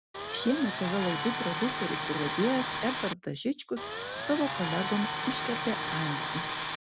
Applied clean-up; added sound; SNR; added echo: none; Tools; 1 dB; none.